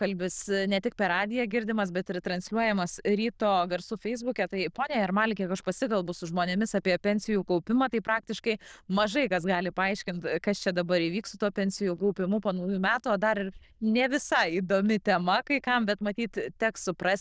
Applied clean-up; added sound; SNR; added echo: neural diffusion model UNIVERSE++.